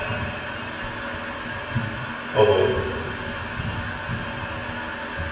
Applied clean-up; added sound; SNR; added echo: none; none; none; reverberation time 1.4 s.